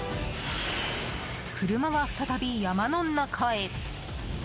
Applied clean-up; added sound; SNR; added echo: none; none; none; none.